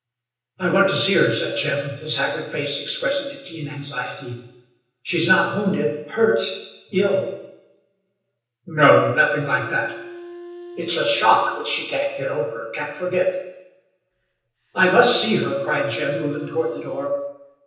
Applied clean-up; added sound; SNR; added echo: none; Wind instrument, woodwind instrument; 16 dB; reverberation time 0.9 s.